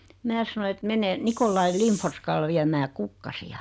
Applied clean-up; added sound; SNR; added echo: none; Hiss; 17 dB; none.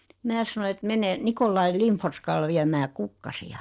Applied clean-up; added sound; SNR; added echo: neural separator model SepFormer DNS4.